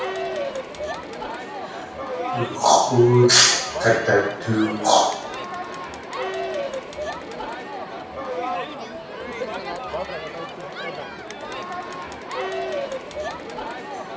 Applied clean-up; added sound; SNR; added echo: none; Crowd; 6 dB; reverberation time 0.7 s.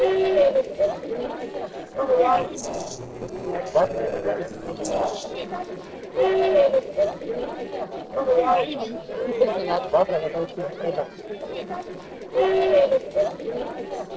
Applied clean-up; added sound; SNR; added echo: neural separator model SepFormer DNS4.